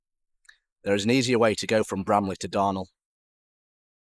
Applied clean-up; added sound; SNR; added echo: neural mask model Resemble Enhance denoiser.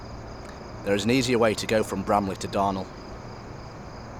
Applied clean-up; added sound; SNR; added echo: none; Cricket; 12 dB; none.